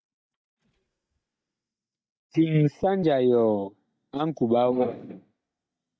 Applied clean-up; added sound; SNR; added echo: neural mask model DeepFilterNet 3.